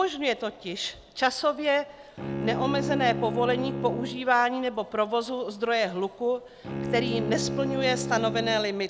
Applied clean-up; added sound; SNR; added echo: none; Bowed string instrument; 7 dB; none.